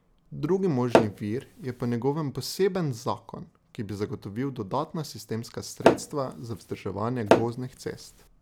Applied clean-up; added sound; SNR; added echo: none; Tap / Hammer; -4 dB; none.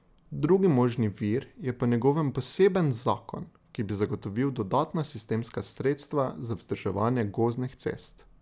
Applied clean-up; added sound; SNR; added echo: none; none; none; none.